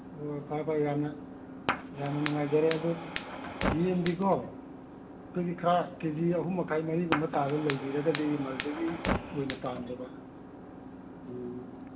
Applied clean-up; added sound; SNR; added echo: none; Fire; 7 dB; reverberation time 1.0 s.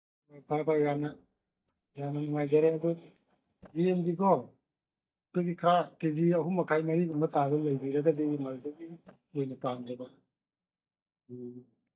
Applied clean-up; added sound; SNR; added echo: neural mask model DeepFilterNet 3.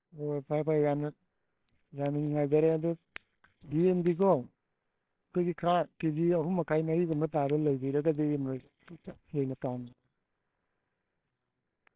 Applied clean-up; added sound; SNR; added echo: neural separator model SepFormer WHAMR!.